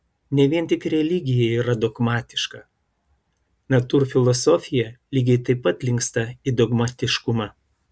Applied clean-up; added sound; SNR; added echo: none; none; none; none.